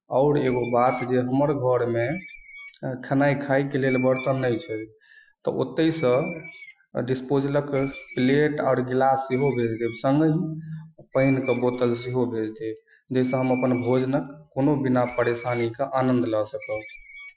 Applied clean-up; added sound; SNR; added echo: classical method Wiener filter.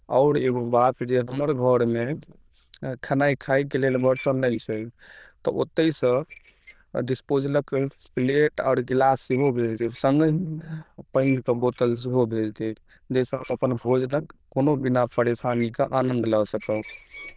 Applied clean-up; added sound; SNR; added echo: neural diffusion model UNIVERSE++.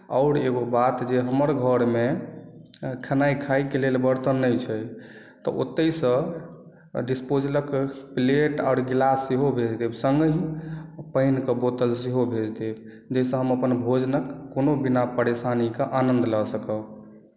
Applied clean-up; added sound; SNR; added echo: none; none; none; none.